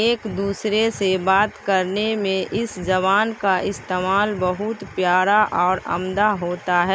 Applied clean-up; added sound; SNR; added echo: none; none; none; none.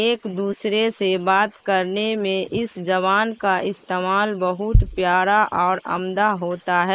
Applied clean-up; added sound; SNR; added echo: neural mask model Resemble Enhance denoiser.